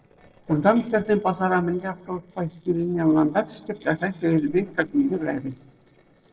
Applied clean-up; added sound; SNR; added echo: neural separator model SepFormer DNS4.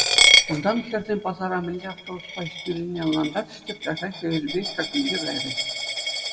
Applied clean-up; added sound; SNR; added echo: none; Coin (dropping); -3 dB; reverberation time 0.7 s.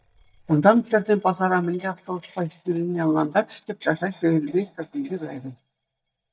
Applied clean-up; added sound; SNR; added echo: neural mask model DeepFilterNet 3.